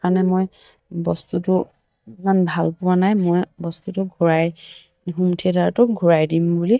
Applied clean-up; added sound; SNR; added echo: neural mask model DeepFilterNet 3.